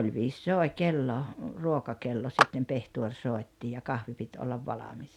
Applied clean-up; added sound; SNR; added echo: none; Clapping; 0 dB; none.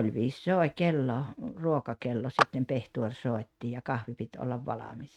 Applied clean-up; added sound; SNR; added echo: neural mask model RNNoise.